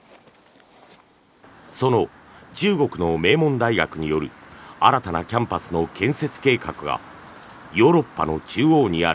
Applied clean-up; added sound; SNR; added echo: none; none; none; none.